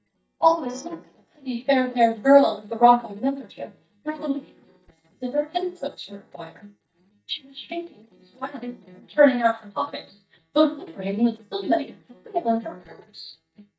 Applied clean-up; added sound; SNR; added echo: neural mask model DeepFilterNet 3.